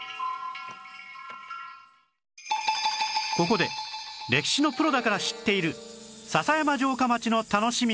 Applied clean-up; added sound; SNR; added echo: none; none; none; none.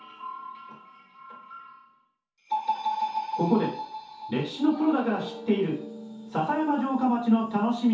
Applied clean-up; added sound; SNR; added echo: none; none; none; reverberation time 0.5 s.